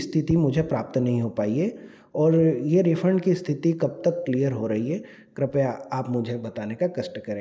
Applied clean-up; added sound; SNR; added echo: none; none; none; none.